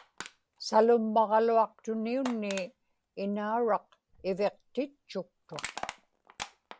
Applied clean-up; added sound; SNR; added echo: none; Crushing; 17 dB; none.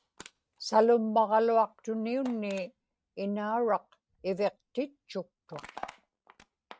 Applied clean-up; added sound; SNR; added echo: neural mask model RNNoise.